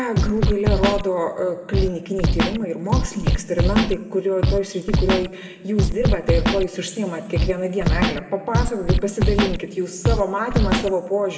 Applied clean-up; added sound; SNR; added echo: none; Scratching (performance technique); -2 dB; reverberation time 1.9 s.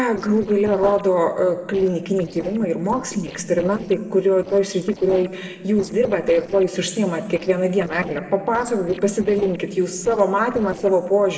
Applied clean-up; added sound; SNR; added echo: neural separator model SepFormer DNS4.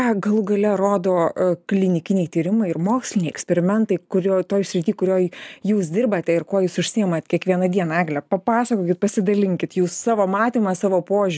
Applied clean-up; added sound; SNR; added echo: none; none; none; none.